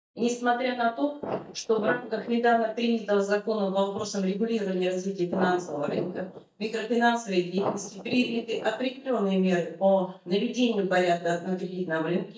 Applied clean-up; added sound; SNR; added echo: neural mask model DeepFilterNet 3.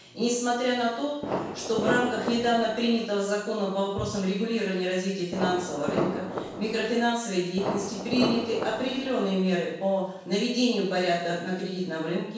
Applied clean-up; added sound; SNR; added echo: none; Fireworks; 5 dB; reverberation time 0.7 s.